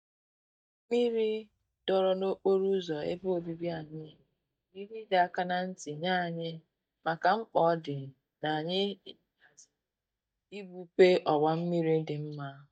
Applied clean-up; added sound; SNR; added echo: neural mask model DeepFilterNet 3.